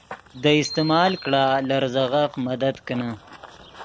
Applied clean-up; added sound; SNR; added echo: none; Bicycle bell + Run / Bird vocalization, bird call, bird song; 16 dB; none.